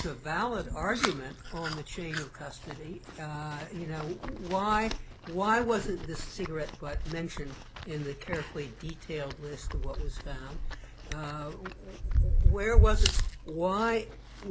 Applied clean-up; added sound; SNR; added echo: none; Chewing, mastication; 12 dB; none.